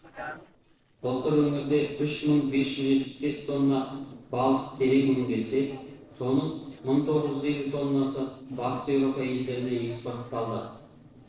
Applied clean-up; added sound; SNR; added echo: neural separator model SepFormer DNS4.